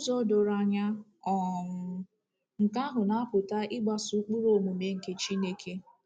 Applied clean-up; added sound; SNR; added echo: none; none; none; none.